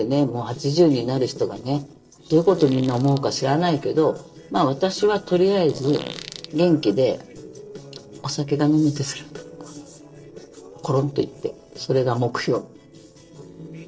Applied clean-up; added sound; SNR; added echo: neural separator model SepFormer DNS4.